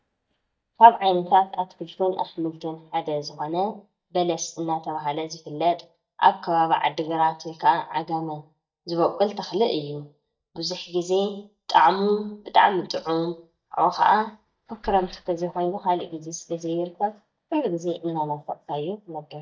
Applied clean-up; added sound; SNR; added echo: neural mask model DeepFilterNet 3.